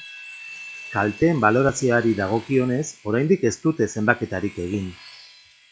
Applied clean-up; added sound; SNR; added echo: classical method log-MMSE.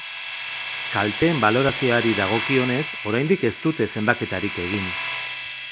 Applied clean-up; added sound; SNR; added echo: none; Domestic sounds, home sounds; 6 dB; none.